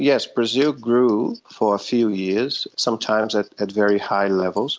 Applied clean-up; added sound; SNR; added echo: none; none; none; none.